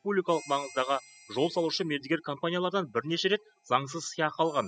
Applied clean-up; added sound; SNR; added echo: classical method spectral subtraction.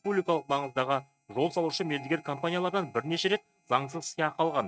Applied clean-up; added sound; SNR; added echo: neural mask model RNNoise.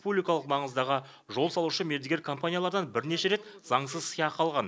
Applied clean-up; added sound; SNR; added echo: none; none; none; none.